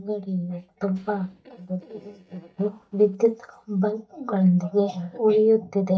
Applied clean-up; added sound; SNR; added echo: neural mask model DeepFilterNet 3.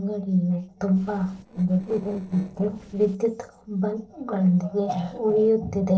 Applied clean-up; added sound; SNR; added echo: neural separator model SepFormer DNS4.